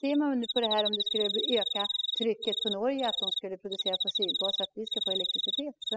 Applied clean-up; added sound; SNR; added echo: classical method spectral subtraction.